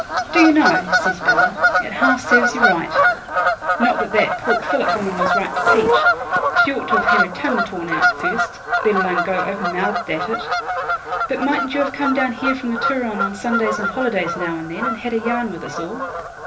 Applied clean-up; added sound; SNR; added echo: none; Bird vocalization, bird call, bird song / Fowl; -3 dB; reverberation time 0.3 s.